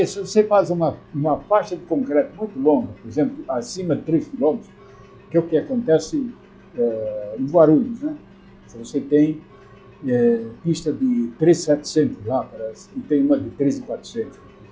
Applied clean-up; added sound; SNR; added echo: classical method log-MMSE.